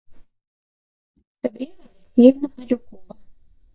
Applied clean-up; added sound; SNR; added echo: neural mask model DeepFilterNet 3.